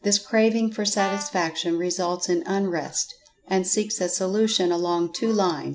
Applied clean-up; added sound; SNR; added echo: none; Brass instrument; 14 dB; none.